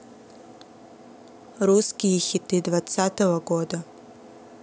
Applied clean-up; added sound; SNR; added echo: none; none; none; none.